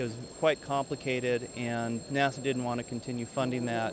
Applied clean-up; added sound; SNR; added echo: none; Alarm / Clock; 18 dB; none.